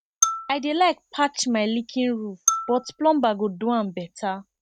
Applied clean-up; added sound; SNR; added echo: neural mask model RNNoise.